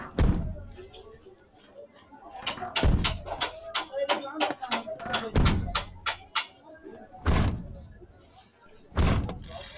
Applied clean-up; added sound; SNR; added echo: none; Truck; -4 dB; none.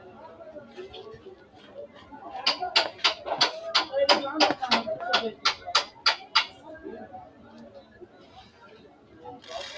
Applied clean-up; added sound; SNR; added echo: none; none; none; none.